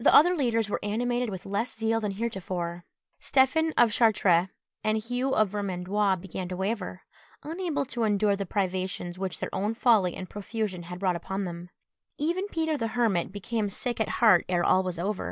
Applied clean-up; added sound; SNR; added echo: none; none; none; none.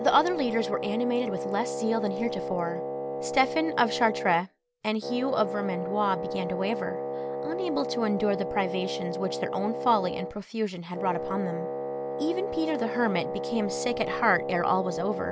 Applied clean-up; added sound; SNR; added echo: none; Wind instrument, woodwind instrument; 4 dB; none.